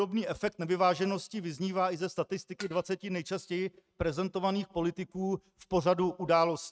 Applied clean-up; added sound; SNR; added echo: neural mask model RNNoise.